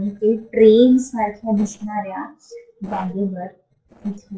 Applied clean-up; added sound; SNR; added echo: neural separator model SepFormer DNS4.